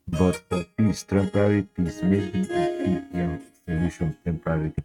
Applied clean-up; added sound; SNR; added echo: neural mask model RNNoise.